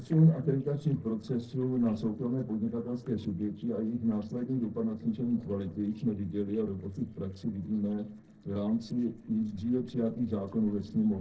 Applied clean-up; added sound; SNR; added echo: neural separator model SepFormer DNS4.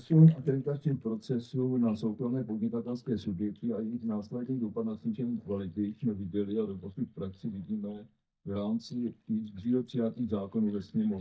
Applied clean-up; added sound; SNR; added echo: neural mask model DeepFilterNet 3.